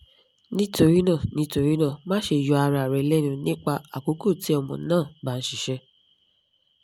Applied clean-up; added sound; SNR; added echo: none; none; none; none.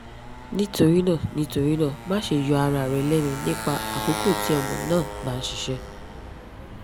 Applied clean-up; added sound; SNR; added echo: none; Motorcycle; 9 dB; none.